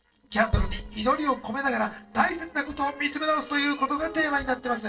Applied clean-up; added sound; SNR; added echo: neural separator model SepFormer DNS4.